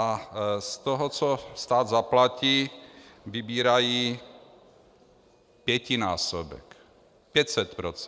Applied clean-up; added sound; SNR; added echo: none; none; none; none.